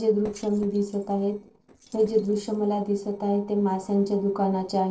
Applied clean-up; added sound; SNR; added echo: neural separator model SepFormer DNS4.